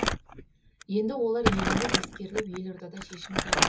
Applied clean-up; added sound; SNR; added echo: none; Crumpling, crinkling; -2 dB; reverberation time 0.2 s.